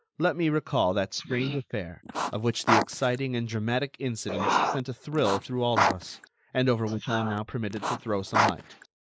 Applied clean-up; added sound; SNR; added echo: neural mask model Resemble Enhance denoiser.